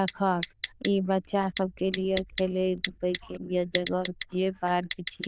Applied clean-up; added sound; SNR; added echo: neural diffusion model UNIVERSE++.